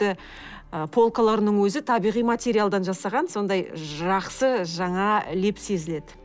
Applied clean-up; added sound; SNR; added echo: none; none; none; none.